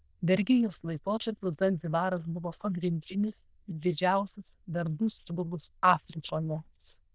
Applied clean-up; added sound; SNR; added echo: neural diffusion model UNIVERSE++.